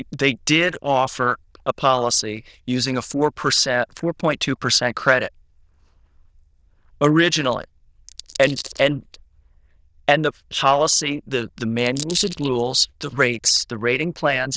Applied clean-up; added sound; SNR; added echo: neural diffusion model UNIVERSE++.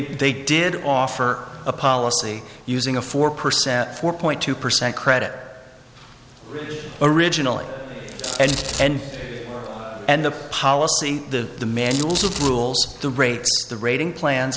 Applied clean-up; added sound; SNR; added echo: none; Domestic sounds, home sounds; 12 dB; none.